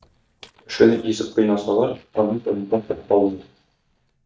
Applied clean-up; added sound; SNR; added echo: neural mask model DeepFilterNet 3.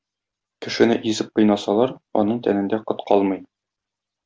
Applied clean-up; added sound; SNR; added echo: none; none; none; none.